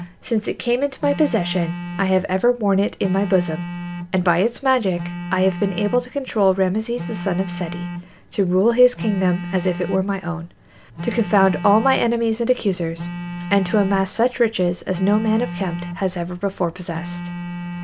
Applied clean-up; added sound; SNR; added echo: none; Telephone; 10 dB; none.